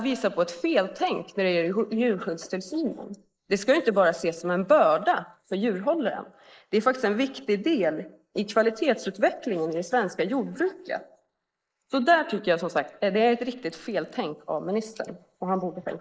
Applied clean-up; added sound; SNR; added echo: neural mask model Resemble Enhance denoiser.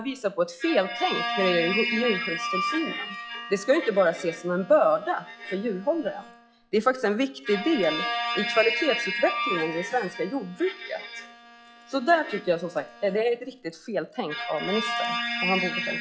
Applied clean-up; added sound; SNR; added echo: classical method log-MMSE.